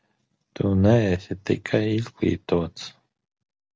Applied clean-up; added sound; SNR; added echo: none; none; none; none.